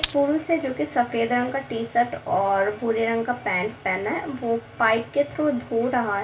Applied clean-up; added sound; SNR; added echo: none; Glass; 4 dB; reverberation time 0.2 s.